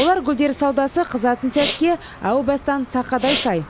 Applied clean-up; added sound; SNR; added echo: none; Respiratory sounds; 12 dB; none.